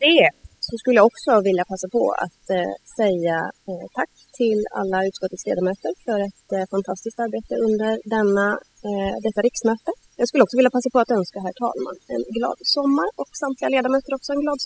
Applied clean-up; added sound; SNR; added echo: classical method spectral subtraction.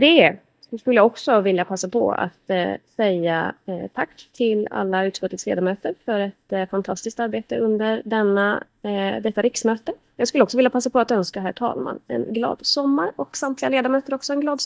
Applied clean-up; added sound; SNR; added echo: neural mask model DeepFilterNet 3.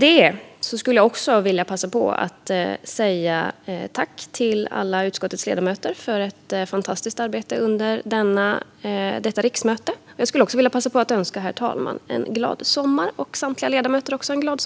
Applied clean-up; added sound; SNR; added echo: none; none; none; none.